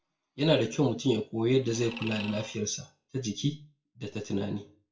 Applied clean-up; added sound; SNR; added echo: classical method WPE with log-MMSE.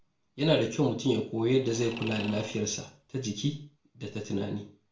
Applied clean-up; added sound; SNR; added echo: none; Mechanisms; 13 dB; reverberation time 0.4 s.